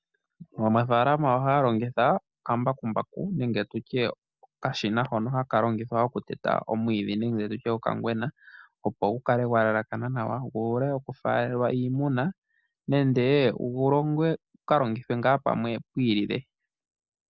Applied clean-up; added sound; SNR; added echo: none; none; none; none.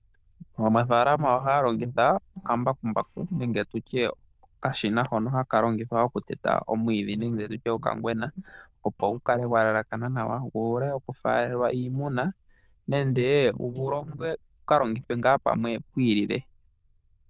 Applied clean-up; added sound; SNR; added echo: neural diffusion model UNIVERSE++.